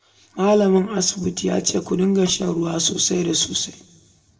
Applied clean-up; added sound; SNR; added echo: neural separator model SepFormer DNS4.